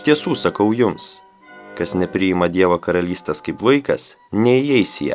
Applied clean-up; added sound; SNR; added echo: none; none; none; none.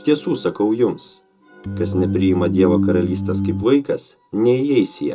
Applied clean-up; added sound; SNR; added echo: none; Organ; 1 dB; reverberation time 0.2 s.